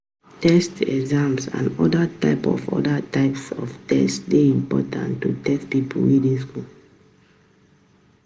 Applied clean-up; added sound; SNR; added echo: none; none; none; none.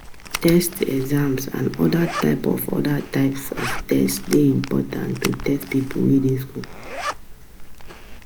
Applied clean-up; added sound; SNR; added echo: none; Zipper (clothing); 10 dB; none.